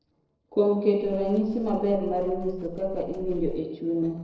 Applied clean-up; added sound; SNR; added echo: neural separator model SepFormer DNS4.